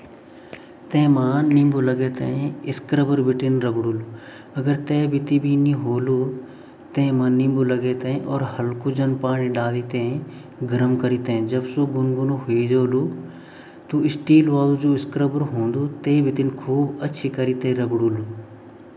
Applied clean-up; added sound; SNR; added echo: none; none; none; none.